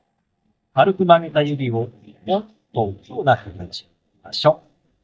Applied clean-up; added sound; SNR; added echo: neural mask model DeepFilterNet 3.